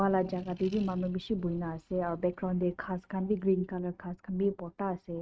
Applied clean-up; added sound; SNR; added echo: neural mask model RNNoise.